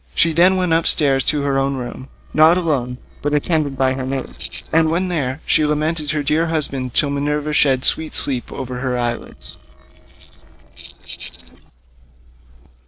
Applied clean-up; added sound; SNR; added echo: neural separator model SepFormer DNS4.